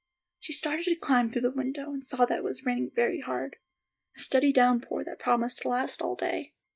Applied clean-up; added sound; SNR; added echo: neural mask model DeepFilterNet 3.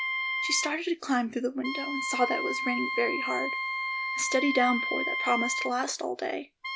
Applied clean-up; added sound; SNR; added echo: none; Wind instrument, woodwind instrument; 2 dB; none.